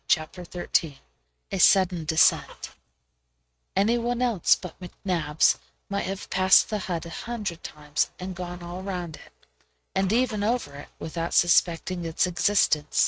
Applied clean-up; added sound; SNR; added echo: neural mask model RNNoise.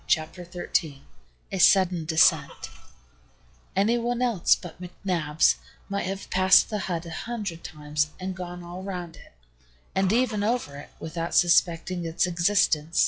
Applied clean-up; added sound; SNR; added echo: classical method log-MMSE.